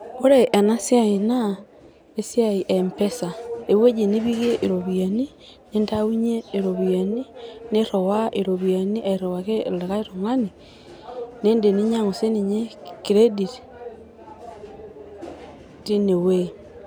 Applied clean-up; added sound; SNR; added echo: none; none; none; none.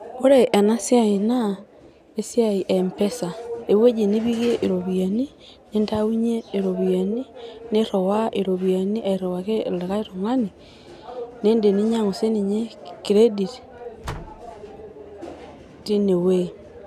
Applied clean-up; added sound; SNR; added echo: none; Slam; 19 dB; none.